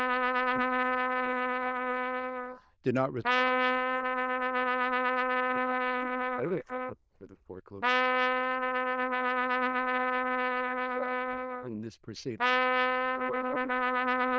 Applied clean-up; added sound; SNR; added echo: neural diffusion model UNIVERSE++.